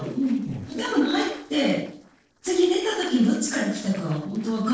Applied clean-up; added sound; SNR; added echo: neural separator model SepFormer DNS4.